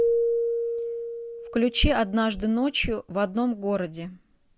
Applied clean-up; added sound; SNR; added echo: none; Keyboard (musical); 4 dB; none.